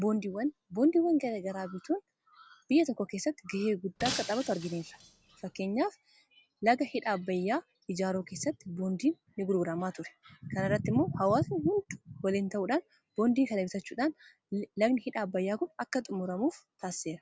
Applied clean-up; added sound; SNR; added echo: none; Shatter; 10 dB; none.